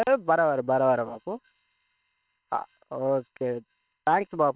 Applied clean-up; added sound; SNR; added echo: neural separator model SepFormer WHAM!.